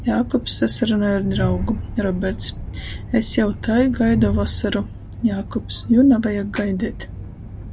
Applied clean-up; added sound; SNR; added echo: none; Train; 9 dB; none.